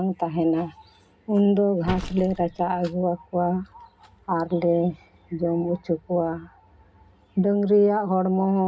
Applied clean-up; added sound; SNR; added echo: none; Slam; 11 dB; reverberation time 0.3 s.